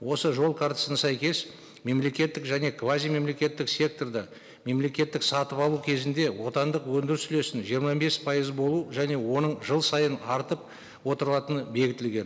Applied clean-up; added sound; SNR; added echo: none; none; none; none.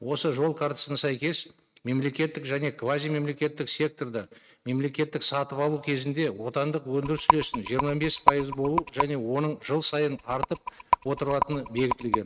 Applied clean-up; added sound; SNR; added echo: neural mask model RNNoise.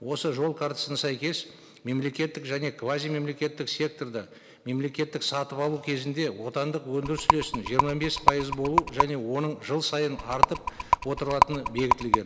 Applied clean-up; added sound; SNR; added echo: none; Rattle; -4 dB; none.